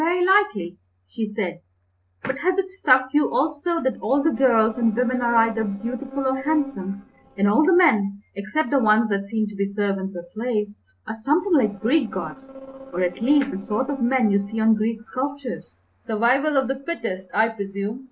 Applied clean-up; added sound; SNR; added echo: neural separator model SepFormer DNS4.